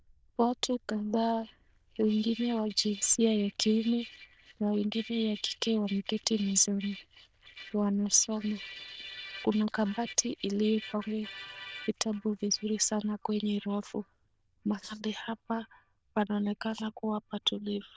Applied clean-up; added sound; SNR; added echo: neural diffusion model UNIVERSE++.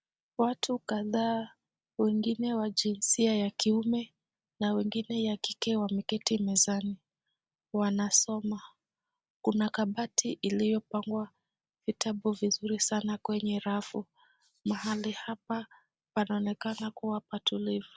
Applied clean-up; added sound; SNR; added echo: none; none; none; none.